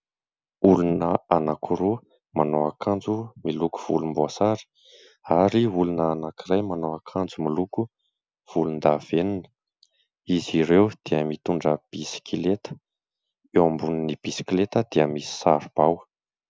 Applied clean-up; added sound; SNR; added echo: none; none; none; none.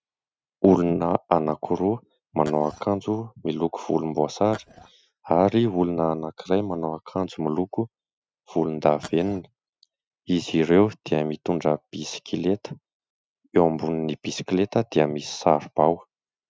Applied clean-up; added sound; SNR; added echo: neural mask model RNNoise.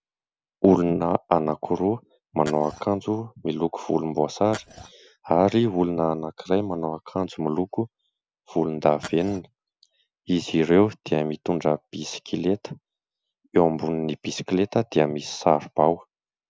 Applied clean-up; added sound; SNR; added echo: none; Glass; 15 dB; none.